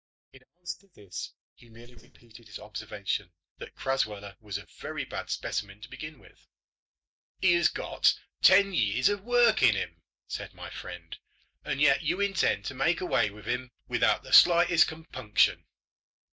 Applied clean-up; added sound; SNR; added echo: neural mask model DeepFilterNet 3.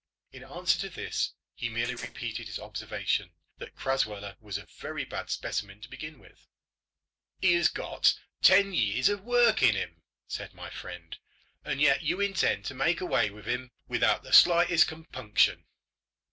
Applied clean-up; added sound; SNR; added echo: neural separator model SepFormer DNS4.